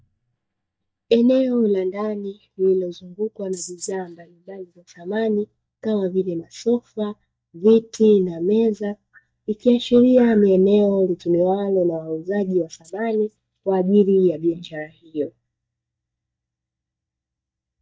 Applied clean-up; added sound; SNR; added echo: neural mask model DeepFilterNet 3.